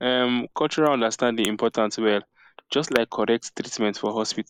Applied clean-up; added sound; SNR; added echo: neural mask model Resemble Enhance denoiser.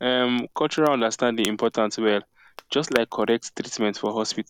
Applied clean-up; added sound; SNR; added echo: none; Crackle; 18 dB; none.